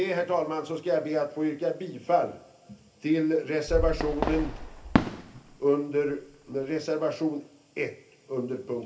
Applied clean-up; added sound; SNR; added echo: none; Fireworks; 3 dB; reverberation time 0.3 s.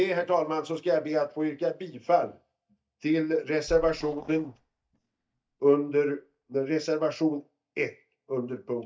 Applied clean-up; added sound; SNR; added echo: neural mask model DeepFilterNet 3.